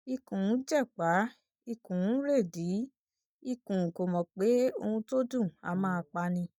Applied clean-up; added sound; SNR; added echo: neural mask model DeepFilterNet 3.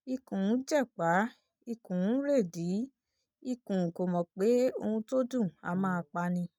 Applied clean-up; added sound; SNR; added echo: neural mask model RNNoise.